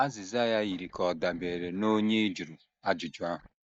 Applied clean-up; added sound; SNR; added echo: neural mask model DeepFilterNet 3.